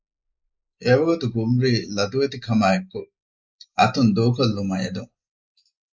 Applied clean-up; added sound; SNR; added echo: neural mask model Resemble Enhance denoiser.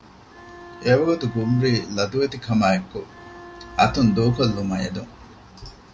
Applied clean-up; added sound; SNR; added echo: none; Bowed string instrument; 19 dB; none.